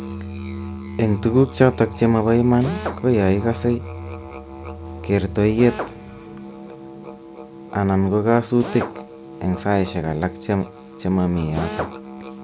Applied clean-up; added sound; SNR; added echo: none; Drill + Musical instrument; 13 dB; none.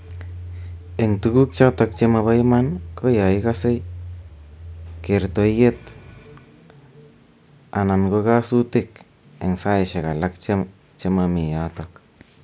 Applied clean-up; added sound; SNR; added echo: none; none; none; none.